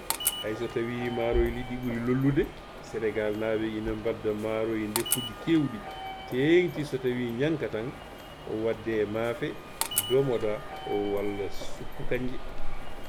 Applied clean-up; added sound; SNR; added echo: none; Walk, footsteps / Subway, metro, underground; 10 dB; none.